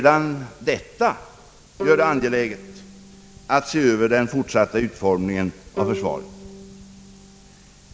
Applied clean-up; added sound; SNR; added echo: none; Bowed string instrument; 13 dB; none.